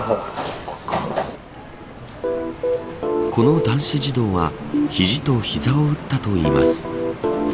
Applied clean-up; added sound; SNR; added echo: none; Bicycle; 14 dB; none.